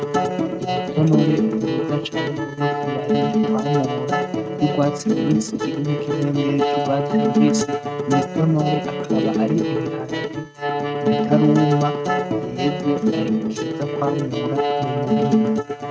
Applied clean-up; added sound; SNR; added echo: neural mask model RNNoise.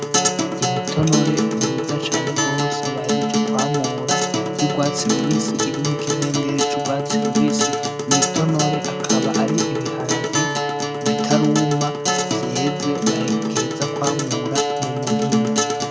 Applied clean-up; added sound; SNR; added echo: none; Acoustic guitar; -4 dB; none.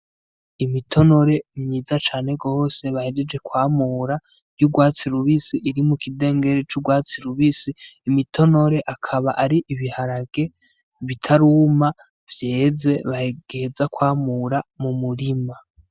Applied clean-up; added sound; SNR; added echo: none; none; none; none.